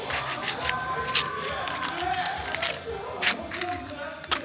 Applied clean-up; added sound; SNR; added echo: none; Fire; 0 dB; reverberation time 1.1 s.